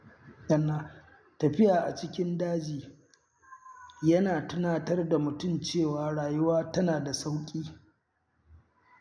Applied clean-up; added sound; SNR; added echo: none; none; none; none.